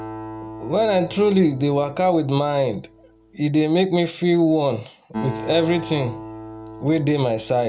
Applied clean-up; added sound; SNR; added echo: none; Acoustic guitar; 15 dB; none.